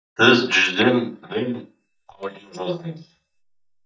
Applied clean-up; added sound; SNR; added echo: neural mask model DeepFilterNet 3.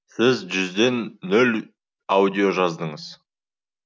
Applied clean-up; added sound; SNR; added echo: none; none; none; none.